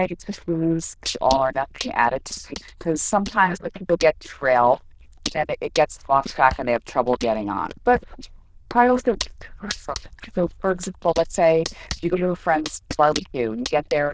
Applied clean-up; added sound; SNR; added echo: neural diffusion model UNIVERSE++.